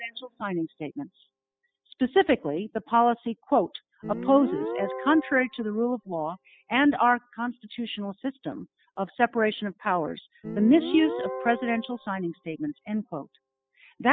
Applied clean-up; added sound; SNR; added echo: classical method spectral subtraction.